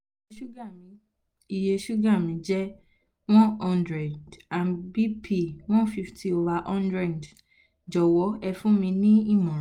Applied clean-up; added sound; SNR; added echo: none; none; none; none.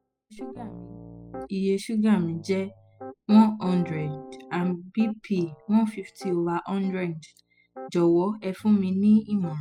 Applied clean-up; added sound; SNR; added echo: classical method spectral subtraction.